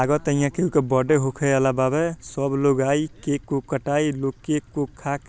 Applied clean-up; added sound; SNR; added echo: none; none; none; none.